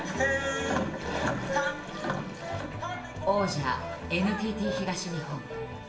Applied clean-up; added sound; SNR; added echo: none; Wind instrument, woodwind instrument; 10 dB; reverberation time 1.1 s.